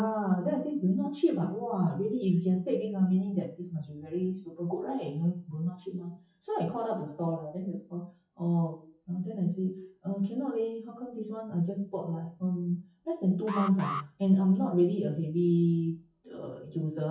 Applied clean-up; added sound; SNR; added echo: classical method WPE with log-MMSE.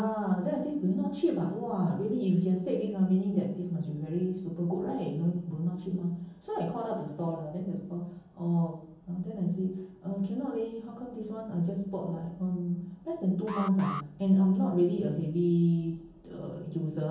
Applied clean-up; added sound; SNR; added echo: none; Alarm; 12 dB; reverberation time 0.7 s.